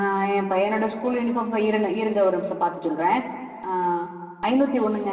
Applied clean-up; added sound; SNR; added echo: none; none; none; reverberation time 2.0 s.